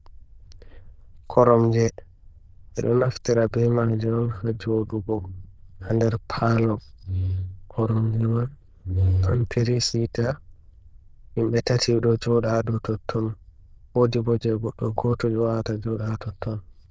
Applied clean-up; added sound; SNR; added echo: neural diffusion model UNIVERSE++.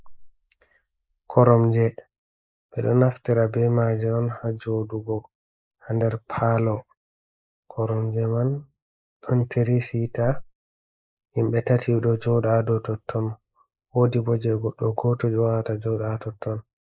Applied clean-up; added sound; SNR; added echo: neural mask model Resemble Enhance denoiser.